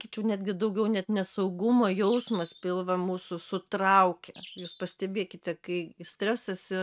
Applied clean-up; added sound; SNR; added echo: neural mask model RNNoise.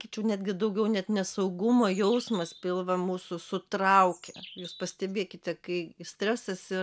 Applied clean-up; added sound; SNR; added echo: none; Bird; 20 dB; none.